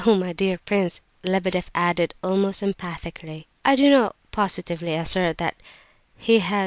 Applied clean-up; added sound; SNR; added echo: none; none; none; none.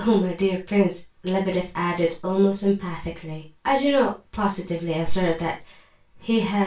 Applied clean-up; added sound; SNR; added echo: none; none; none; reverberation time 0.2 s.